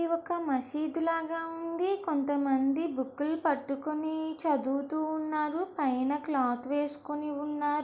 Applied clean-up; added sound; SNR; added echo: none; none; none; none.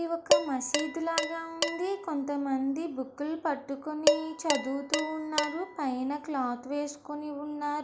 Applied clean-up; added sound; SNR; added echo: none; Dishes, pots, and pans; 1 dB; none.